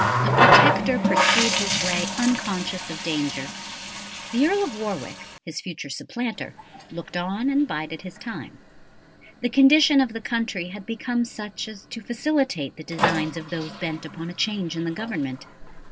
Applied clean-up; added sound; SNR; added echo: none; Water tap, faucet; 1 dB; none.